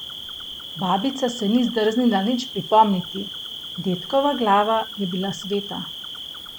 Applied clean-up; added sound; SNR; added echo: none; Cricket; 12 dB; none.